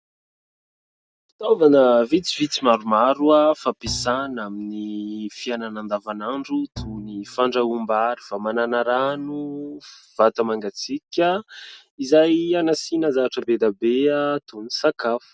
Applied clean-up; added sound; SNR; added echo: none; Bowed string instrument; 18 dB; none.